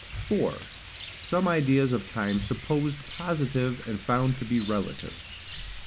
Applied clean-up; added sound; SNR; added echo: none; Rain; 12 dB; none.